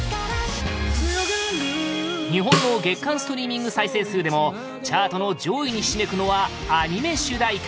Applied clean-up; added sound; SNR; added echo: none; Snare drum; 4 dB; none.